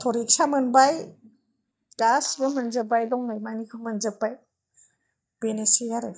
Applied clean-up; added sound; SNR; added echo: neural mask model DeepFilterNet 3.